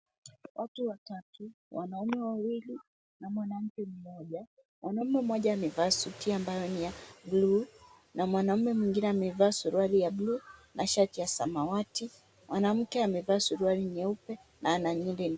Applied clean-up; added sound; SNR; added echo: none; none; none; none.